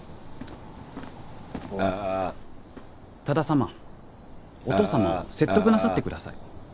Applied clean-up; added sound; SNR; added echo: none; Burping, eructation; -1 dB; none.